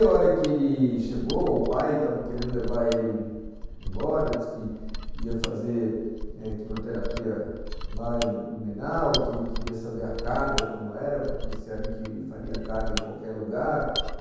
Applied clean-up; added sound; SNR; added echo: none; Mechanisms; 6 dB; reverberation time 1.2 s.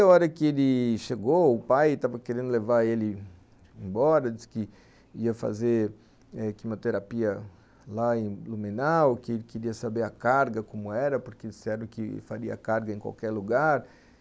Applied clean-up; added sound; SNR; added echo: none; none; none; none.